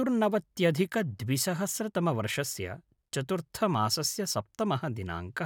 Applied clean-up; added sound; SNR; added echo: none; none; none; none.